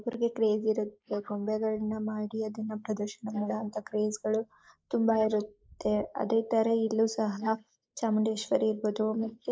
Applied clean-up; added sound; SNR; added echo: neural mask model Resemble Enhance denoiser.